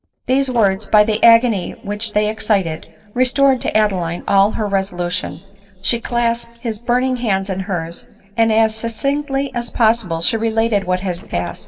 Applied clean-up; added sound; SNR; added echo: neural separator model SepFormer DNS4.